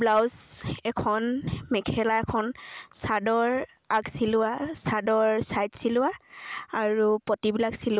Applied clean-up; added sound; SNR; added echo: none; none; none; none.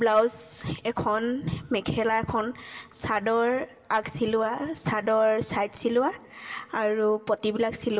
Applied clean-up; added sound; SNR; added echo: none; none; none; reverberation time 2.4 s.